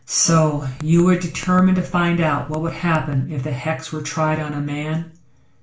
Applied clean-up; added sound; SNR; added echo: none; Typing; 18 dB; reverberation time 0.4 s.